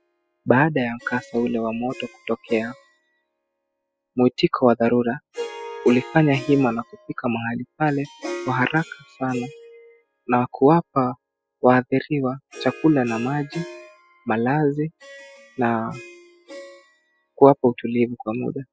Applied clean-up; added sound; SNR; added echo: classical method spectral subtraction.